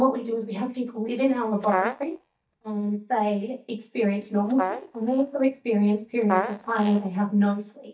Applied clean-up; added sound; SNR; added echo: neural mask model DeepFilterNet 3.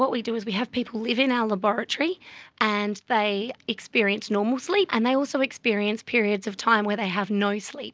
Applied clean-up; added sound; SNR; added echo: none; none; none; none.